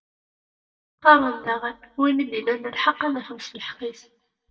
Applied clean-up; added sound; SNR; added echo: neural mask model DeepFilterNet 3.